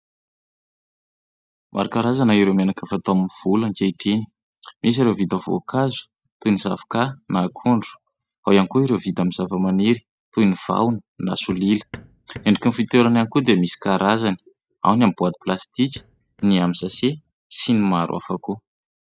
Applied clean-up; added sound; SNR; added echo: neural mask model DeepFilterNet 3.